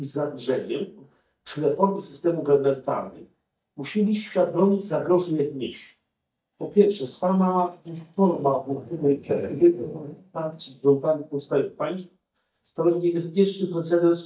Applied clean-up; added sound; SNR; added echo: neural mask model DeepFilterNet 3.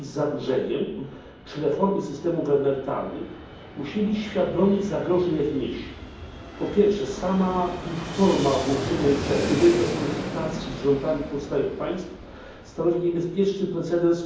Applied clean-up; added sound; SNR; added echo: none; Fixed-wing aircraft, airplane; 10 dB; reverberation time 1.2 s.